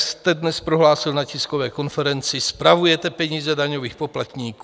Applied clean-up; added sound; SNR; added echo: none; none; none; none.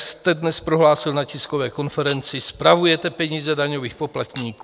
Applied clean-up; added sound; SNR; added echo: none; Chink, clink; 16 dB; none.